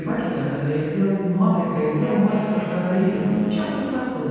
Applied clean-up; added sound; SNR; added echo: none; Wind instrument, woodwind instrument; 15 dB; reverberation time 2.1 s.